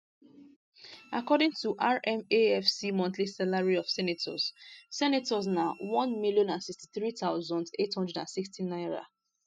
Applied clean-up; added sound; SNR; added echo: classical method spectral subtraction.